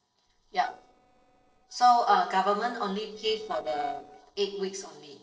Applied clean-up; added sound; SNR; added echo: neural separator model SepFormer DNS4.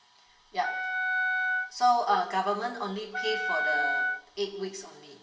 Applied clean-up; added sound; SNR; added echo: none; Wind instrument, woodwind instrument; 0 dB; reverberation time 0.9 s.